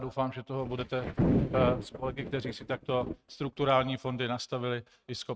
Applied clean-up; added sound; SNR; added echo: neural mask model RNNoise.